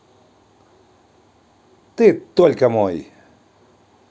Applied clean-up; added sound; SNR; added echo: none; none; none; none.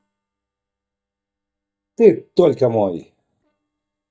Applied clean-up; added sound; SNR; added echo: neural mask model DeepFilterNet 3.